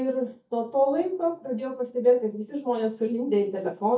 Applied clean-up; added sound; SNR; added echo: neural mask model DeepFilterNet 3.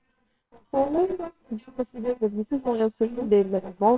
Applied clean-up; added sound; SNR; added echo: neural separator model SepFormer WHAMR!.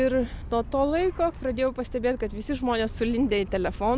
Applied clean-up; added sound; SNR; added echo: none; none; none; none.